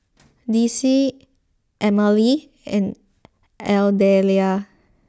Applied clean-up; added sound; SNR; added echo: none; none; none; none.